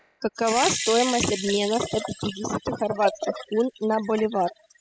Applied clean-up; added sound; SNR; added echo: classical method spectral subtraction.